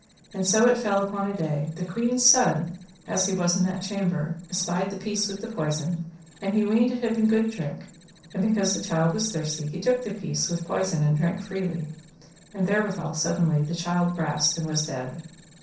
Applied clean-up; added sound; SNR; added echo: neural separator model SepFormer DNS4.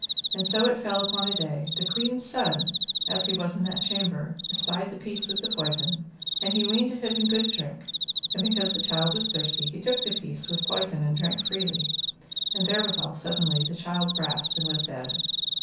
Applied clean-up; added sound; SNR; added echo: none; Cricket; -2 dB; reverberation time 0.6 s.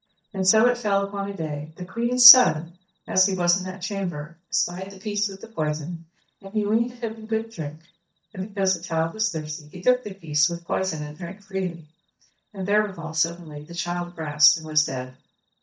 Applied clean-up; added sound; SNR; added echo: neural mask model DeepFilterNet 3.